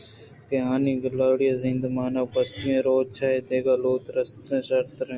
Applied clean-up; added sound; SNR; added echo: none; none; none; none.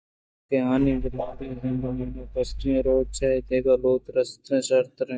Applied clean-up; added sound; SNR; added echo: neural mask model DeepFilterNet 3.